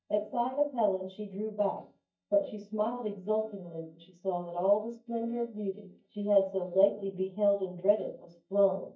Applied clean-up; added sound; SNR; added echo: neural mask model DeepFilterNet 3.